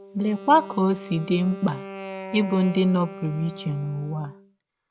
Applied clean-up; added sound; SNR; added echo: none; Wind instrument, woodwind instrument; 14 dB; none.